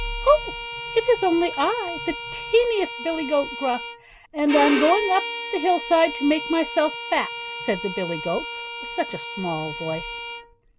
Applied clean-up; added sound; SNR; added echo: none; Bowed string instrument; 8 dB; none.